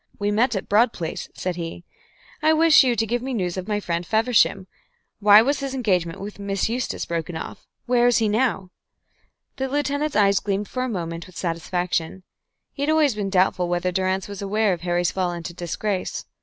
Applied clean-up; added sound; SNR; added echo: none; none; none; none.